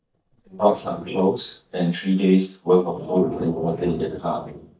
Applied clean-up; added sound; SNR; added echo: neural mask model DeepFilterNet 3.